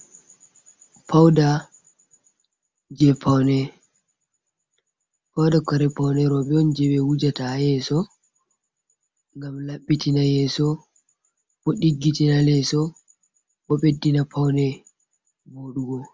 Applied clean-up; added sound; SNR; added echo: none; none; none; none.